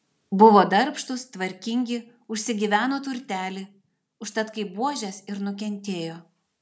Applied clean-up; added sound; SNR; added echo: none; none; none; none.